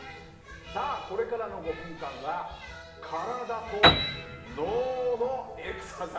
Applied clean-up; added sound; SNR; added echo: none; Piano; -1 dB; reverberation time 0.8 s.